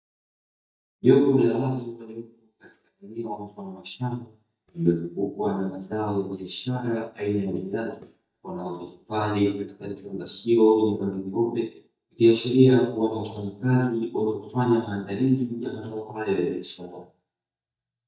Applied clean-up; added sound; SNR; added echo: neural mask model DeepFilterNet 3.